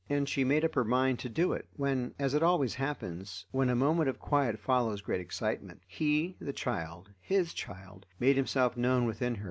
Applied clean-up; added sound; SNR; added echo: none; none; none; none.